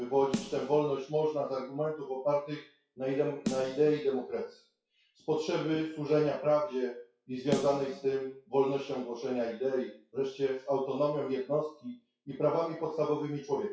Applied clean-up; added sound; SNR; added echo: classical method WPE with log-MMSE.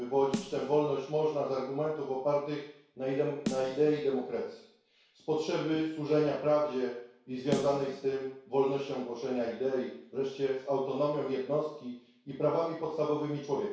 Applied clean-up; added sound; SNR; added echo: none; Snare drum; 12 dB; reverberation time 0.6 s.